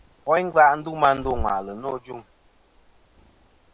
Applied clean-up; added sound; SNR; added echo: none; Bird; 15 dB; none.